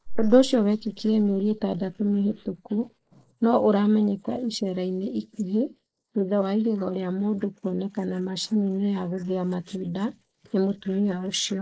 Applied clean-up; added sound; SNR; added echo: neural mask model Resemble Enhance denoiser.